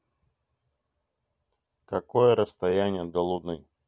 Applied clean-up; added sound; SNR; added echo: none; none; none; none.